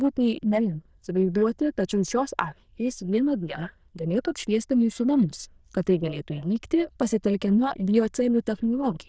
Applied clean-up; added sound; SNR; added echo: neural diffusion model UNIVERSE++.